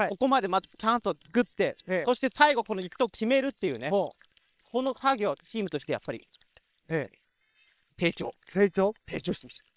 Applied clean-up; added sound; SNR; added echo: neural separator model SepFormer WHAM!.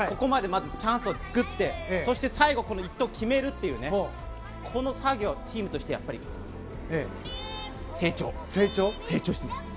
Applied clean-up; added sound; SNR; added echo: none; none; none; none.